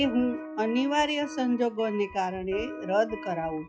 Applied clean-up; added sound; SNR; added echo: classical method log-MMSE.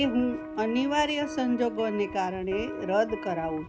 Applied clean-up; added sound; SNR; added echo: none; Electric guitar; 10 dB; none.